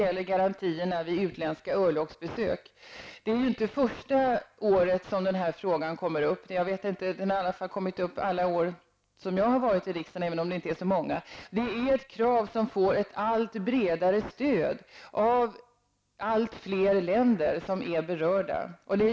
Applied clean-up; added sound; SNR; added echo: none; none; none; none.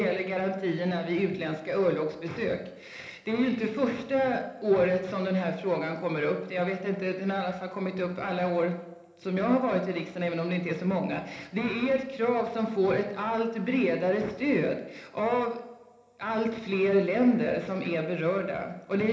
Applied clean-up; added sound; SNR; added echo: none; none; none; reverberation time 1.0 s.